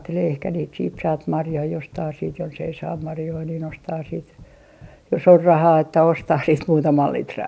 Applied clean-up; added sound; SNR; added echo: none; none; none; none.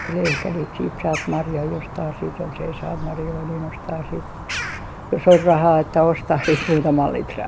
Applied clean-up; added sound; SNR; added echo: none; Bird vocalization, bird call, bird song; 10 dB; none.